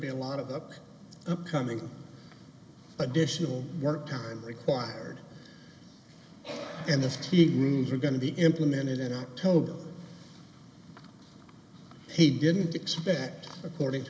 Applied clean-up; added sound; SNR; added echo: none; none; none; none.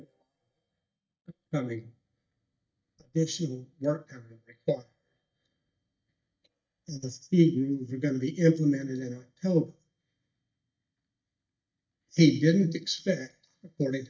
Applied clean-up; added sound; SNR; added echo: neural mask model DeepFilterNet 3.